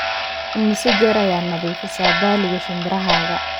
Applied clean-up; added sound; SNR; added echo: none; Clock; 2 dB; none.